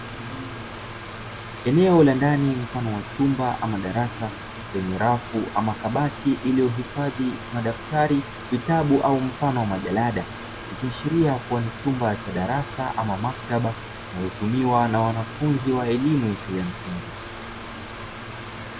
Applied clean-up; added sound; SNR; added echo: none; Mechanical fan; 11 dB; none.